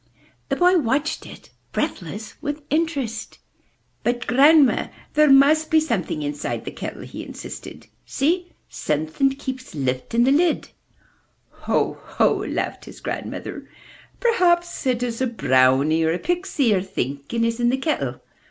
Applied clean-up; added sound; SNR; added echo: none; none; none; none.